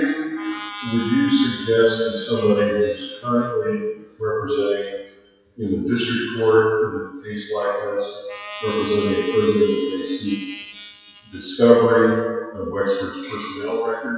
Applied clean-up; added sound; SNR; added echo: classical method WPE with log-MMSE.